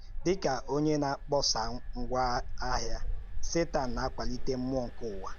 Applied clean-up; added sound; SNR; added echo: none; Engine; 1 dB; none.